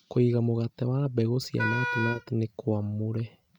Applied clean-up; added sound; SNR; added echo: neural mask model RNNoise.